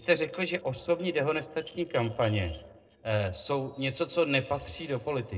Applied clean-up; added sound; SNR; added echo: neural separator model SepFormer DNS4.